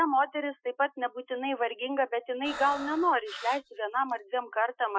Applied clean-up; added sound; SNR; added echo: classical method Wiener filter.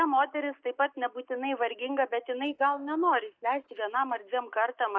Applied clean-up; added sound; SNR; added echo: neural mask model DeepFilterNet 3.